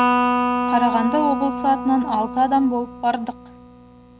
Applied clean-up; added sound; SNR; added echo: none; Electric guitar; 2 dB; none.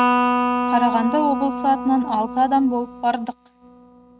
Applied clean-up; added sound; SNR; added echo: neural mask model RNNoise.